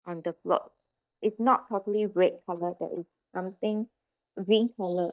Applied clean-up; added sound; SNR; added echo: neural mask model DeepFilterNet 3.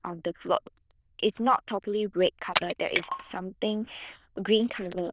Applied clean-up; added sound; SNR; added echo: neural diffusion model UNIVERSE++.